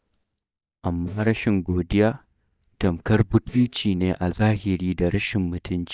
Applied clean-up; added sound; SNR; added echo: neural mask model DeepFilterNet 3.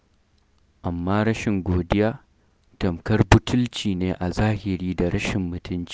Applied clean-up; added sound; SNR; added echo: none; none; none; none.